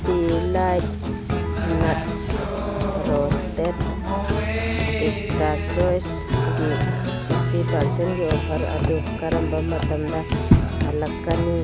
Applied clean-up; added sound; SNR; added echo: none; Guitar; -2 dB; none.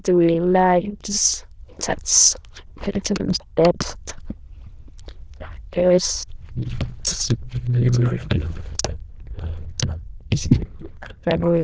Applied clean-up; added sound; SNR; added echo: neural diffusion model UNIVERSE++.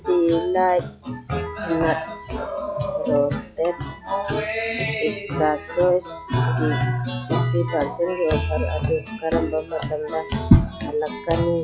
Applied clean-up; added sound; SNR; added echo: classical method log-MMSE.